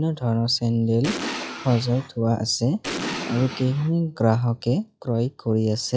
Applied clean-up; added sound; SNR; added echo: classical method log-MMSE.